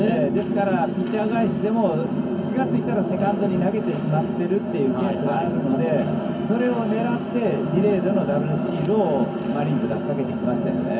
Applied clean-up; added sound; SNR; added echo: none; none; none; reverberation time 0.3 s.